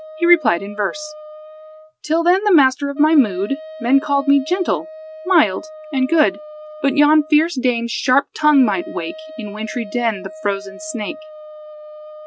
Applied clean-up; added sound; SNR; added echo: none; Wind instrument, woodwind instrument; 17 dB; none.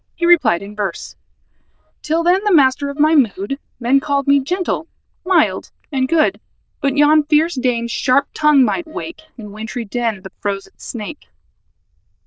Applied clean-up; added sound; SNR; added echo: neural diffusion model UNIVERSE++.